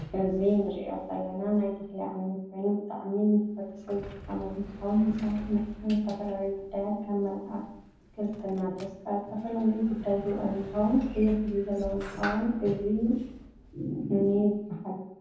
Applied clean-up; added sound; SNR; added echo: none; Sliding door; 16 dB; reverberation time 0.9 s.